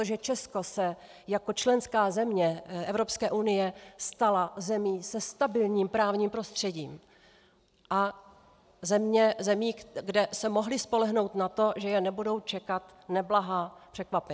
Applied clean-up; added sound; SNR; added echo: none; none; none; none.